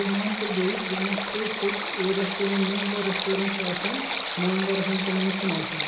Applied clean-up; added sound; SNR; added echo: none; Stream; -3 dB; reverberation time 0.8 s.